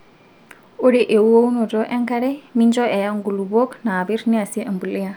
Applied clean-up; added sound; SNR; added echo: none; none; none; none.